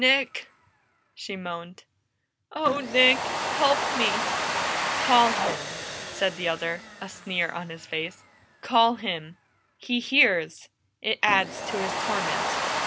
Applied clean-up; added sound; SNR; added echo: none; Domestic sounds, home sounds; 5 dB; none.